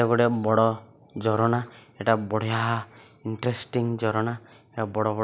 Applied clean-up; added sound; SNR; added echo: none; none; none; none.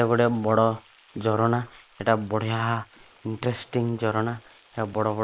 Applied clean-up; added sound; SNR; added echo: neural mask model Resemble Enhance denoiser.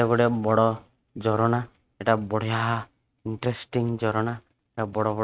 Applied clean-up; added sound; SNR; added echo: neural mask model RNNoise.